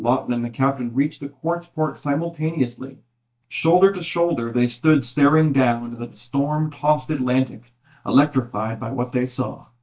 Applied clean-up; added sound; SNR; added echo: neural mask model DeepFilterNet 3.